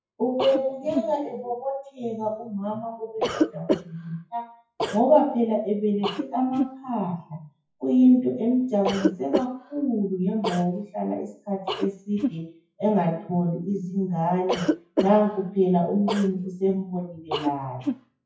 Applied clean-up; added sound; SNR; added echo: classical method WPE with log-MMSE.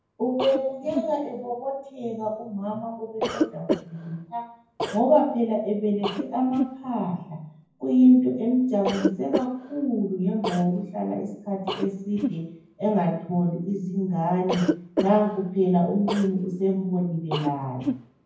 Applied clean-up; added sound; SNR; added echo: none; Cough; 8 dB; reverberation time 0.9 s.